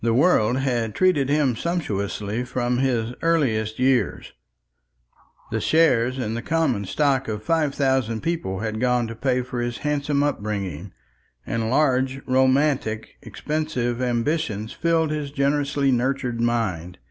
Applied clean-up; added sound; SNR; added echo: none; none; none; none.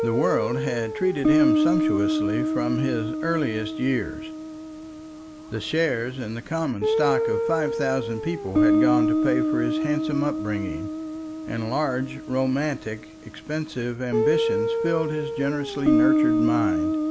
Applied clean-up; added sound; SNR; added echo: none; Guitar; -2 dB; none.